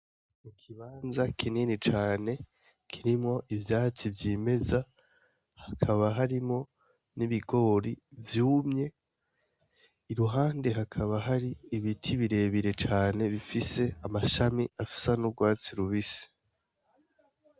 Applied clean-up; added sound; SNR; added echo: none; none; none; none.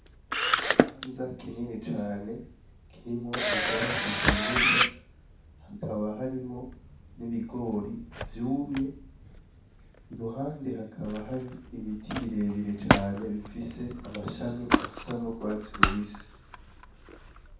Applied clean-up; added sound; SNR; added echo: none; Camera; -3 dB; reverberation time 0.6 s.